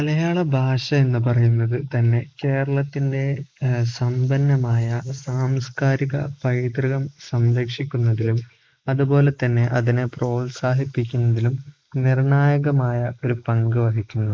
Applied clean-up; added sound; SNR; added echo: neural mask model Resemble Enhance denoiser.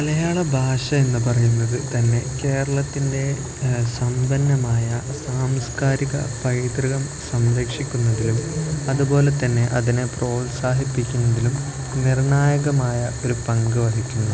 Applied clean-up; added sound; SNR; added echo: none; Boiling; 15 dB; none.